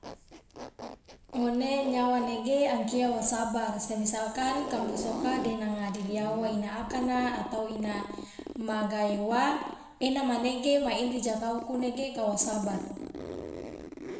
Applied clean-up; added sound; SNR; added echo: none; Zipper (clothing); 11 dB; reverberation time 1.0 s.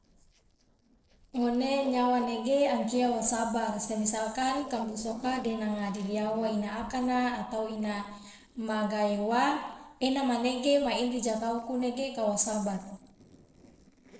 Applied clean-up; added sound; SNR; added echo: neural separator model SepFormer DNS4.